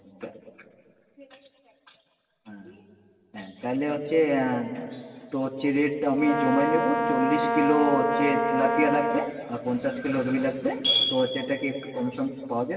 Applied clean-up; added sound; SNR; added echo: none; Brass instrument; -1 dB; reverberation time 2.3 s.